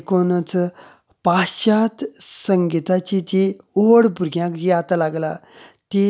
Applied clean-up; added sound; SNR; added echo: none; none; none; none.